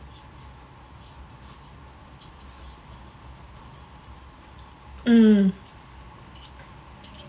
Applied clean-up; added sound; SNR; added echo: none; none; none; none.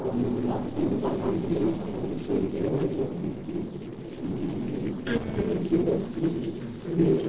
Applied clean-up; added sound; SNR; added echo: neural separator model SepFormer DNS4.